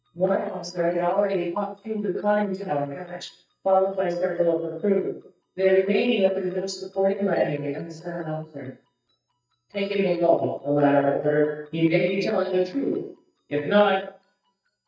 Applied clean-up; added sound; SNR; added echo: neural mask model DeepFilterNet 3.